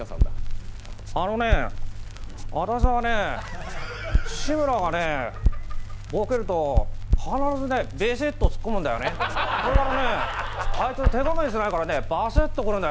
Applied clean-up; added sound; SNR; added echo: none; Crackle; -1 dB; none.